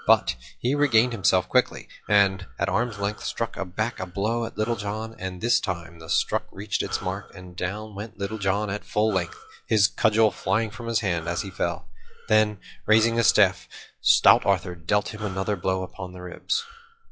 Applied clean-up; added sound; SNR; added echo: classical method log-MMSE.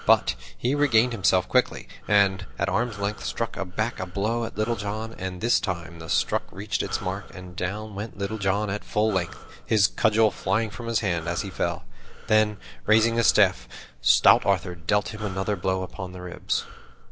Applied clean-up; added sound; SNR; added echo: none; Breathing; 11 dB; none.